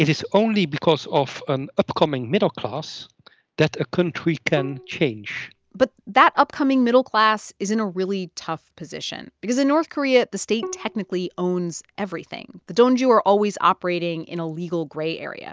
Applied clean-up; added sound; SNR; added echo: none; Bowed string instrument; 19 dB; none.